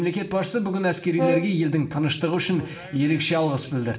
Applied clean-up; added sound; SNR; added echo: none; Brass instrument; 7 dB; reverberation time 1.6 s.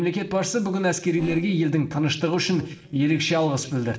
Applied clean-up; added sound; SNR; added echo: neural separator model SepFormer DNS4.